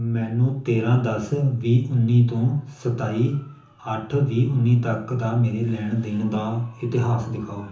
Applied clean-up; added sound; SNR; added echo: none; none; none; reverberation time 0.7 s.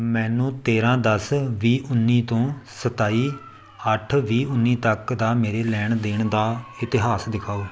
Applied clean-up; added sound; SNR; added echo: none; none; none; none.